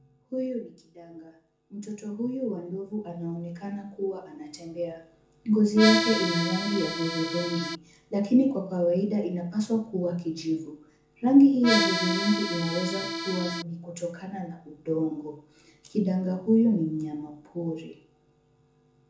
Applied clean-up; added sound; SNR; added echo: none; Accordion; 1 dB; reverberation time 0.6 s.